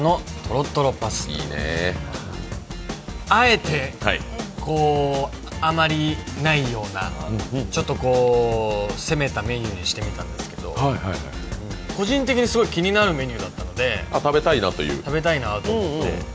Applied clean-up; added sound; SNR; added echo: none; none; none; none.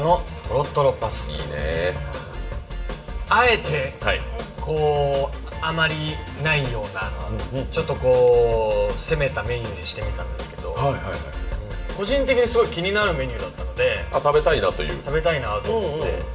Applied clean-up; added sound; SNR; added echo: none; none; none; reverberation time 0.6 s.